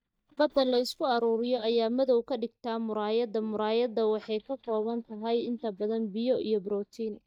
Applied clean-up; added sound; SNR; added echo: neural mask model DeepFilterNet 3.